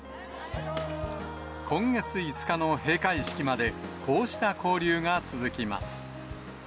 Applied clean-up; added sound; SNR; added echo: none; Bathtub (filling or washing) / Water / Splash, splatter; 20 dB; none.